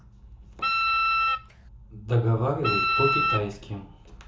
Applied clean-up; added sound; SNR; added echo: none; Wind instrument, woodwind instrument; -4 dB; reverberation time 0.8 s.